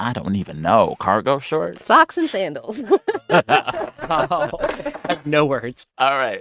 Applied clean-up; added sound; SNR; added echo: neural mask model RNNoise.